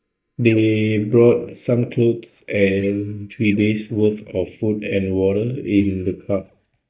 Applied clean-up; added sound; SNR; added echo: neural mask model DeepFilterNet 3.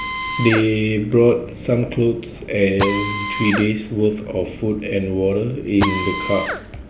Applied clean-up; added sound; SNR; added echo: none; Drill; 9 dB; reverberation time 2.8 s.